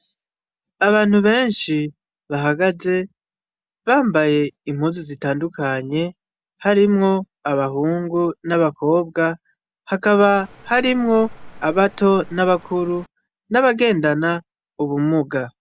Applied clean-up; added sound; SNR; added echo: none; Cricket; 12 dB; none.